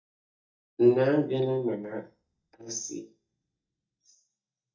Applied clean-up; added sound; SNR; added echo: neural mask model DeepFilterNet 3.